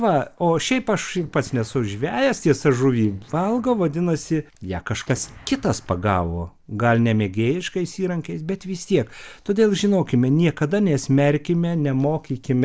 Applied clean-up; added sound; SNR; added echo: neural separator model SepFormer DNS4.